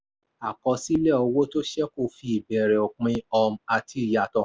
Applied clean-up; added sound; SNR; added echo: none; none; none; none.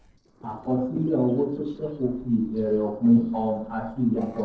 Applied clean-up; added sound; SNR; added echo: neural separator model SepFormer DNS4.